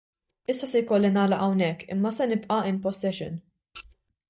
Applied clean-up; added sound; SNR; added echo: neural mask model DeepFilterNet 3.